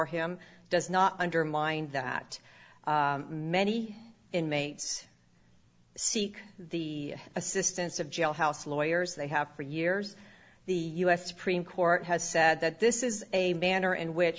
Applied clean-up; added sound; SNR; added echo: none; none; none; none.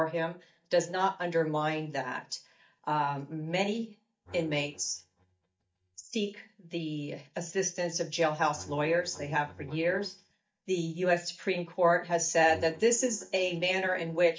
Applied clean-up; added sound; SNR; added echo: neural mask model DeepFilterNet 3.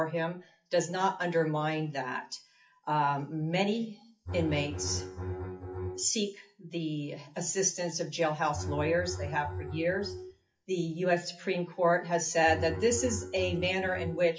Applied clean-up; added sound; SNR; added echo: classical method WPE with log-MMSE.